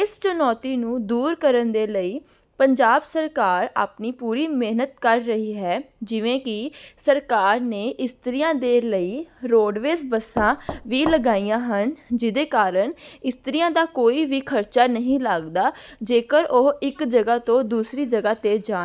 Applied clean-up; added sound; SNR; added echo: none; Knock; 11 dB; none.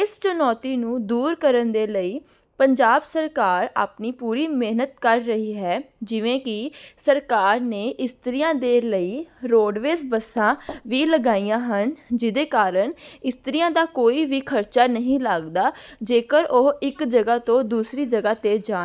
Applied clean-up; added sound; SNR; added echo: neural mask model Resemble Enhance denoiser.